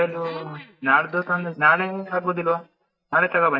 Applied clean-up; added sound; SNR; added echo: neural mask model DeepFilterNet 3.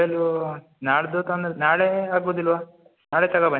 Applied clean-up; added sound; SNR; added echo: none; none; none; none.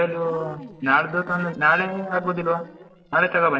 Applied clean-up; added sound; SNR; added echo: neural separator model SepFormer DNS4.